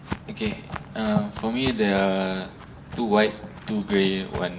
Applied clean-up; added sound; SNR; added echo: none; Walk, footsteps; 13 dB; reverberation time 0.7 s.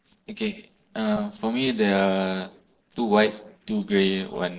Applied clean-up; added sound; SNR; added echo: neural separator model SepFormer DNS4.